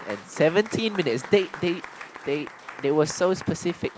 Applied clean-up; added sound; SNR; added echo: none; Applause / Crowd; 16 dB; none.